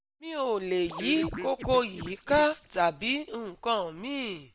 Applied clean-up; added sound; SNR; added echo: none; Scratching (performance technique); 10 dB; none.